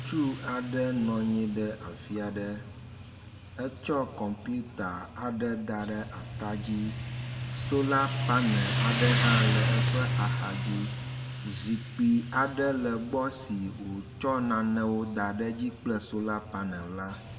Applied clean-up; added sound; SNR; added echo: none; Motorcycle; 2 dB; reverberation time 1.7 s.